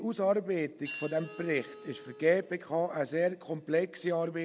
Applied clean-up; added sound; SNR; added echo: none; Hi-hat + Wind instrument, woodwind instrument; 18 dB; none.